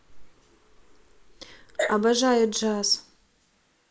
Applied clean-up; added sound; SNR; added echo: neural mask model Resemble Enhance denoiser.